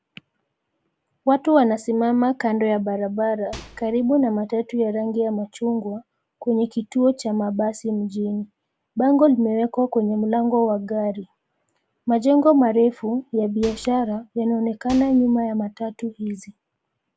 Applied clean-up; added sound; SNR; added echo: none; Microwave oven; 18 dB; none.